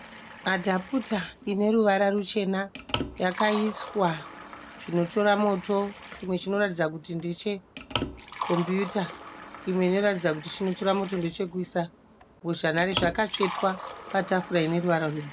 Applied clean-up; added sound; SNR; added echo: none; Liquid; 12 dB; none.